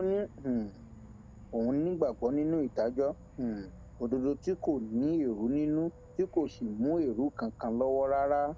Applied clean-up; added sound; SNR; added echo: none; Insect / Frog; 20 dB; none.